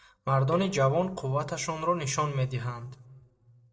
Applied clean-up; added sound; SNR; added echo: neural separator model SepFormer DNS4.